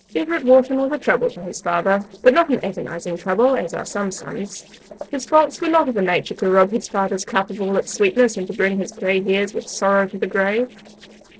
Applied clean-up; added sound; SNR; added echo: neural separator model SepFormer DNS4.